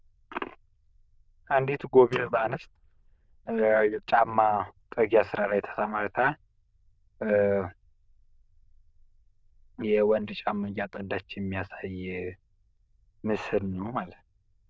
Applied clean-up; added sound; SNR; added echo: neural diffusion model UNIVERSE++.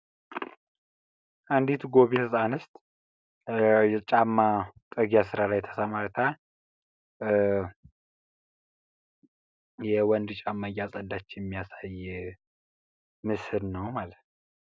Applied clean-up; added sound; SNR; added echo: none; none; none; none.